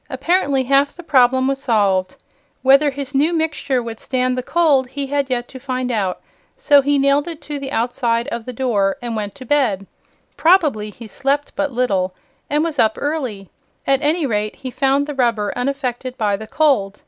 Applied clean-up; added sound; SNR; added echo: none; none; none; none.